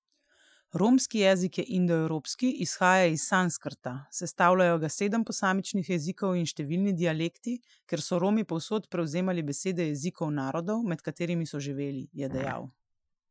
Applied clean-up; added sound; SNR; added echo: classical method Wiener filter.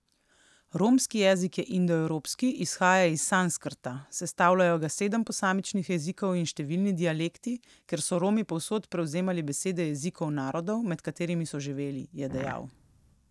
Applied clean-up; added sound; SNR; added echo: neural mask model DeepFilterNet 3.